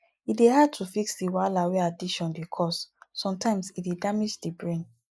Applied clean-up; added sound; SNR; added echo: neural mask model Resemble Enhance denoiser.